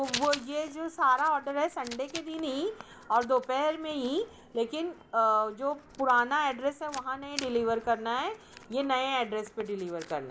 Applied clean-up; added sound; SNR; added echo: none; Writing; 16 dB; none.